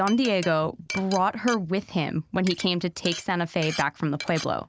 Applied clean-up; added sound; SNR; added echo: none; Glass; 14 dB; none.